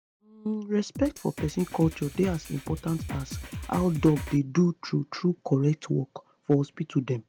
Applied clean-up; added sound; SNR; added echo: none; Drum kit; 10 dB; none.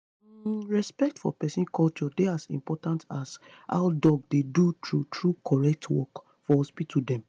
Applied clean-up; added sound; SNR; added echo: none; none; none; none.